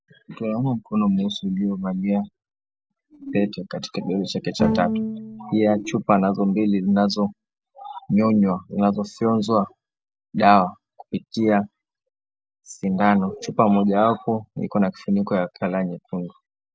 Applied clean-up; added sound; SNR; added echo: neural separator model SepFormer DNS4.